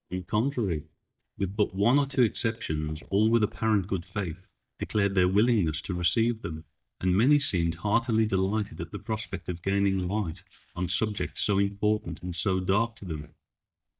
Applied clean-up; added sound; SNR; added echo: neural mask model DeepFilterNet 3.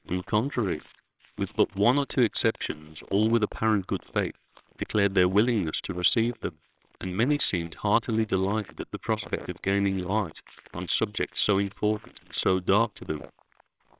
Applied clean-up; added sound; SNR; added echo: neural separator model SepFormer WHAMR!.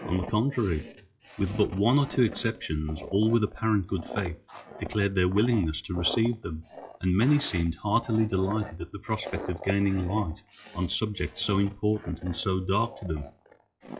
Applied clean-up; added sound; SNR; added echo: classical method WPE with log-MMSE.